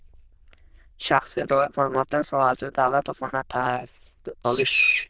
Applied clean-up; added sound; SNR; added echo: neural diffusion model UNIVERSE++.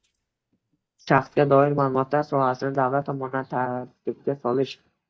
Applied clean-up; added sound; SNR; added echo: neural mask model DeepFilterNet 3.